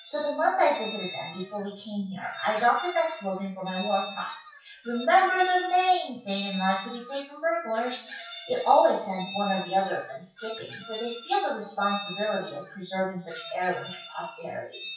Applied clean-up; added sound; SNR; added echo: classical method WPE with log-MMSE.